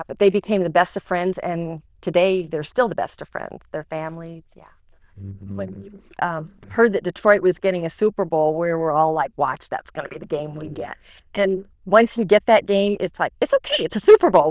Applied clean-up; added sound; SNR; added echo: neural diffusion model UNIVERSE++.